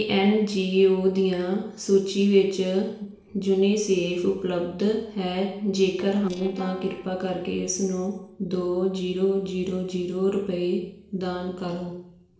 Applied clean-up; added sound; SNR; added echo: neural separator model SepFormer DNS4.